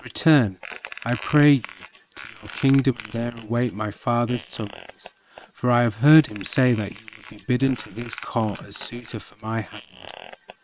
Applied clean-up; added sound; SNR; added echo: neural separator model SepFormer WHAM!.